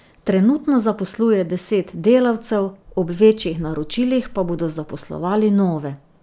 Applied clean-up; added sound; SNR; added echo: none; none; none; none.